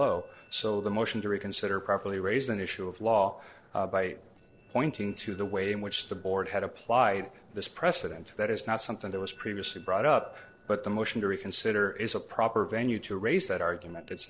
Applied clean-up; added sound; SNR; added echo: neural separator model SepFormer DNS4.